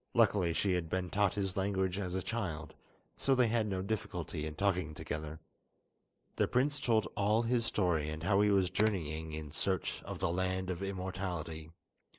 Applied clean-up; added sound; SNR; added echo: neural mask model Resemble Enhance denoiser.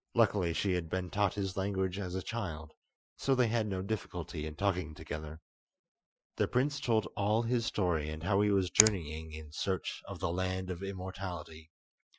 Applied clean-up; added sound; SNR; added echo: classical method Wiener filter.